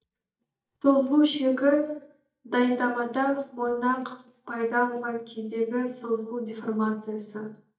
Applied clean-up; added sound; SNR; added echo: neural mask model DeepFilterNet 3.